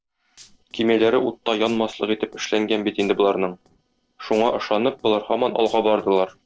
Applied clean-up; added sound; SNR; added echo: neural separator model SepFormer DNS4.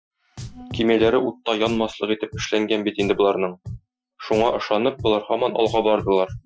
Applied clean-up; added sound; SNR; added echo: classical method Wiener filter.